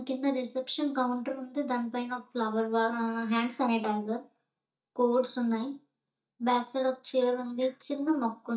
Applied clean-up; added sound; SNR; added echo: neural mask model DeepFilterNet 3.